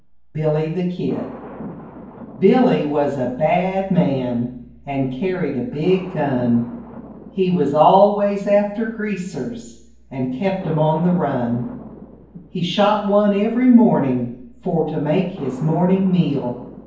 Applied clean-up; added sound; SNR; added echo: none; Thunder; 20 dB; reverberation time 0.9 s.